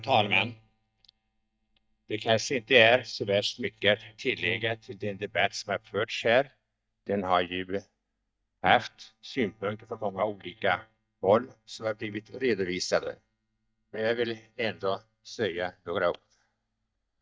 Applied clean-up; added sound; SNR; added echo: neural mask model DeepFilterNet 3.